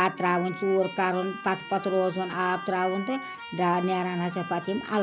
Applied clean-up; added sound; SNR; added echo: none; Keyboard (musical); 13 dB; none.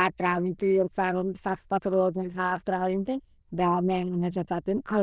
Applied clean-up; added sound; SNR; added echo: neural diffusion model UNIVERSE++.